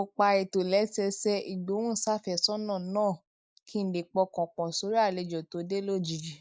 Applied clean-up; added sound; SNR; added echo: neural mask model Resemble Enhance denoiser.